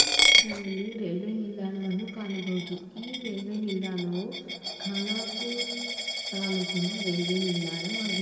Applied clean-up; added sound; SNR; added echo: none; Coin (dropping); -2 dB; reverberation time 2.5 s.